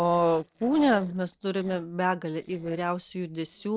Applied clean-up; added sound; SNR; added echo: neural separator model SepFormer DNS4.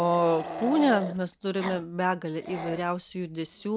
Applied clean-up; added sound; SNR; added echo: none; Growling; 11 dB; none.